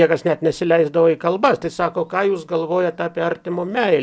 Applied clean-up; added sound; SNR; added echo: none; none; none; none.